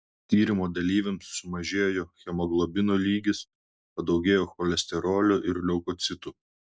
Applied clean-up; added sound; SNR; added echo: none; none; none; none.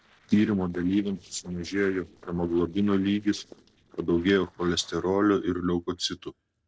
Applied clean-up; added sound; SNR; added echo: neural separator model SepFormer DNS4.